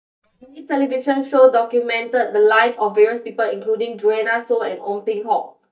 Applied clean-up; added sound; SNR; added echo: neural mask model DeepFilterNet 3.